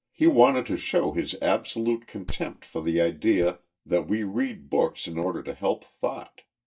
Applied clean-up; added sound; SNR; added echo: neural mask model DeepFilterNet 3.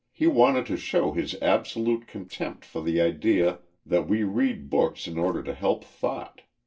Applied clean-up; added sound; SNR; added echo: neural separator model SepFormer DNS4.